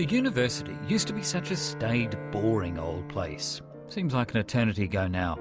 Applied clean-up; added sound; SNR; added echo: none; Bowed string instrument; 12 dB; none.